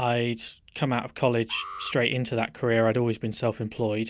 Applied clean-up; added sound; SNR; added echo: none; Alarm; 17 dB; none.